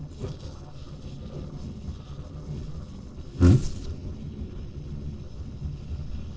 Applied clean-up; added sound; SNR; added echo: neural separator model SepFormer DNS4.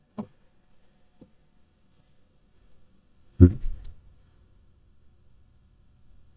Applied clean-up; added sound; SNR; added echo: neural mask model DeepFilterNet 3.